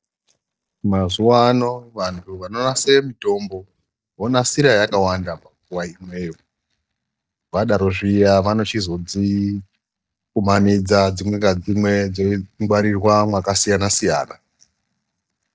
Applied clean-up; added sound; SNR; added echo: neural mask model DeepFilterNet 3.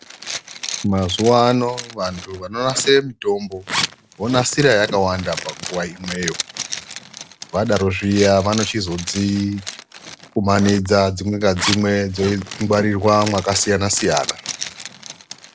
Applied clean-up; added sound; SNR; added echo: none; Zipper (clothing); 11 dB; none.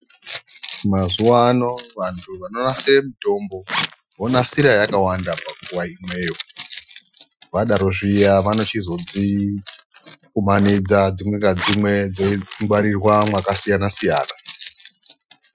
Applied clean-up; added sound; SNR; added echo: classical method Wiener filter.